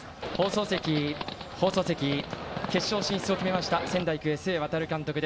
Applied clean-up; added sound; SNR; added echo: none; Livestock, farm animals, working animals; 7 dB; reverberation time 0.4 s.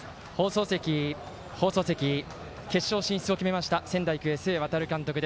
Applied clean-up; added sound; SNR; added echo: none; none; none; none.